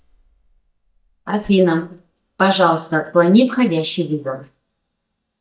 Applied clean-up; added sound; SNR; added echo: neural mask model DeepFilterNet 3.